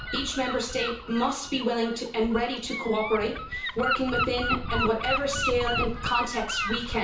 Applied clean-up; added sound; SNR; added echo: none; Gull, seagull / Wind; 4 dB; reverberation time 0.7 s.